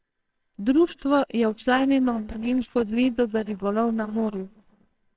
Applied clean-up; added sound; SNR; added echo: neural separator model SepFormer WHAMR!.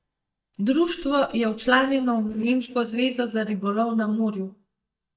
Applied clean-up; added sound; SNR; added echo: neural mask model DeepFilterNet 3.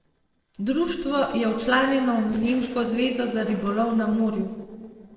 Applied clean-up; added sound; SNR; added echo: neural separator model SepFormer DNS4.